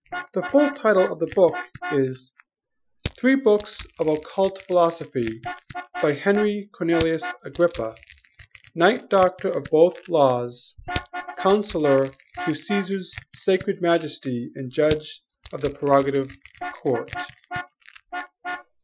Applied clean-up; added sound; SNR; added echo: classical method Wiener filter.